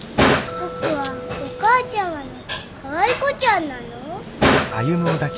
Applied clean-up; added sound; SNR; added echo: none; Dishes, pots, and pans; 0 dB; none.